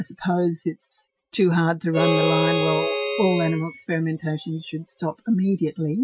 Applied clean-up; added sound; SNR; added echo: classical method Wiener filter.